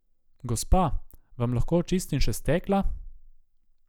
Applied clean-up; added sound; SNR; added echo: none; none; none; none.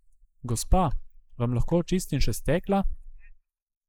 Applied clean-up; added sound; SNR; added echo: neural mask model Resemble Enhance denoiser.